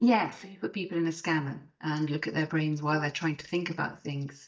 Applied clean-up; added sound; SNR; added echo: neural mask model DeepFilterNet 3.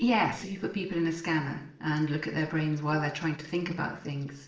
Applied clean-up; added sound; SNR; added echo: neural separator model SepFormer DNS4.